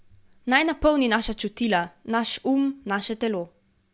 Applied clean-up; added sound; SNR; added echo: none; none; none; none.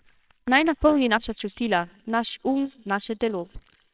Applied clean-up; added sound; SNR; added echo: neural separator model SepFormer WHAMR!.